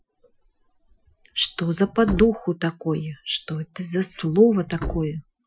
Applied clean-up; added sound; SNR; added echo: classical method Wiener filter.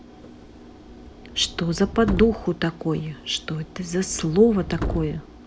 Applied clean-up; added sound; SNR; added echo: none; Subway, metro, underground; 10 dB; none.